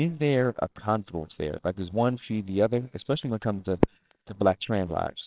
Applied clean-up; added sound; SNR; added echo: neural separator model SepFormer WHAMR!.